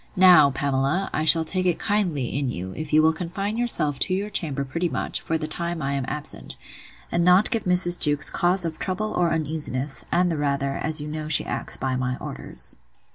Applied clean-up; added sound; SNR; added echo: none; none; none; none.